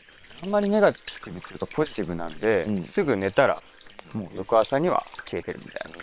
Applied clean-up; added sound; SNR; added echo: neural separator model SepFormer WHAM!.